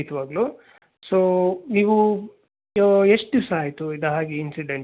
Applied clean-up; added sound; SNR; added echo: none; none; none; none.